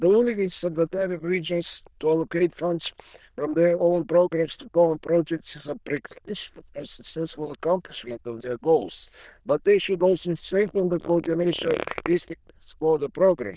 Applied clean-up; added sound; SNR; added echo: neural diffusion model UNIVERSE++.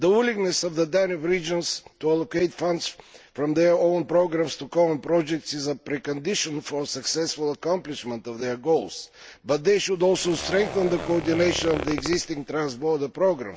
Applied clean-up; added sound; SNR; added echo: none; Zipper (clothing); 10 dB; none.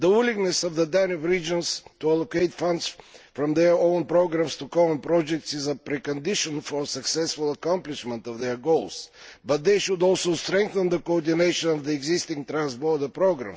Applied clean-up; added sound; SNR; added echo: none; none; none; none.